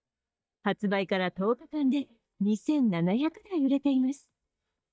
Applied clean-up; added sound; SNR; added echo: neural mask model DeepFilterNet 3.